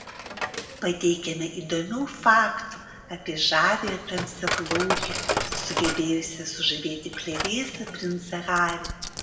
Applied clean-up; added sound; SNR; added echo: none; Coin (dropping); 6 dB; reverberation time 1.3 s.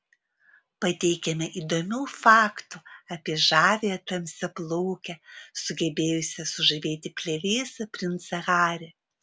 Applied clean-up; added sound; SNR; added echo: none; none; none; none.